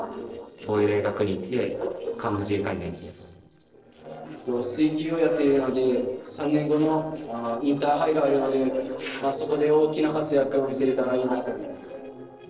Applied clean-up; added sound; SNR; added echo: neural separator model SepFormer DNS4.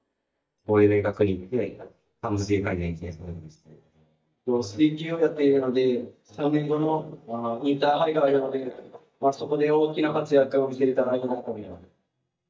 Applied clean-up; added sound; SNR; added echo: neural mask model DeepFilterNet 3.